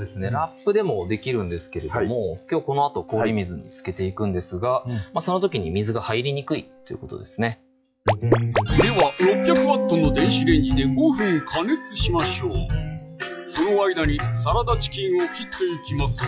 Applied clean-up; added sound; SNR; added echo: classical method log-MMSE.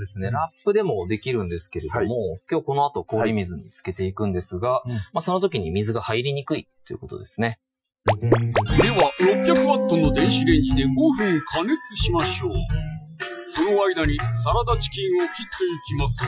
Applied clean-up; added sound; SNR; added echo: classical method Wiener filter.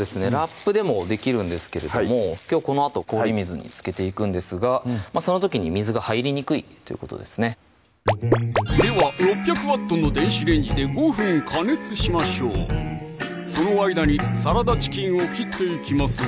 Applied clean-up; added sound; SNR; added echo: none; none; none; none.